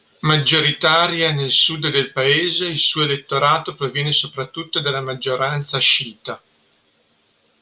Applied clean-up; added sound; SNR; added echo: none; none; none; none.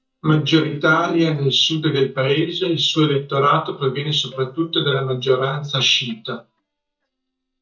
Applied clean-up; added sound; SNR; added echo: neural mask model DeepFilterNet 3.